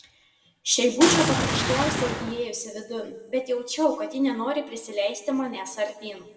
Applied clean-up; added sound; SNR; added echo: none; Boom; -1 dB; reverberation time 1.0 s.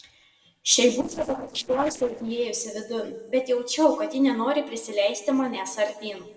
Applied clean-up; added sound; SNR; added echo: neural separator model SepFormer DNS4.